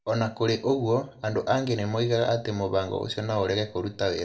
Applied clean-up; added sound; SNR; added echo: none; none; none; reverberation time 0.6 s.